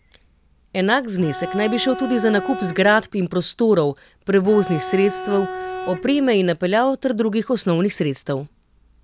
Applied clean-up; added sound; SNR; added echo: none; Bowed string instrument; 10 dB; none.